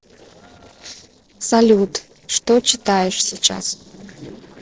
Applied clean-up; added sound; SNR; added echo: neural separator model SepFormer DNS4.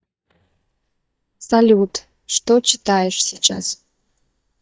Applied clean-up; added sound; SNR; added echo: neural mask model DeepFilterNet 3.